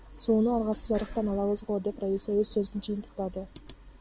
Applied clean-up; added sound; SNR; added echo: none; none; none; none.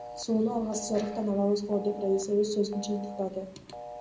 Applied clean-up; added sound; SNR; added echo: none; Telephone; 15 dB; reverberation time 0.4 s.